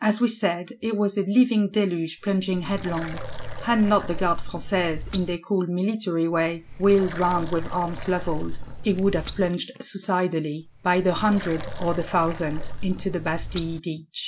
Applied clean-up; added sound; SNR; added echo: none; Water; 7 dB; none.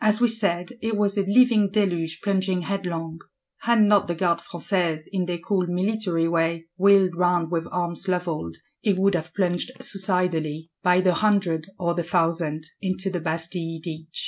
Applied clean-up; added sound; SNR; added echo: none; none; none; none.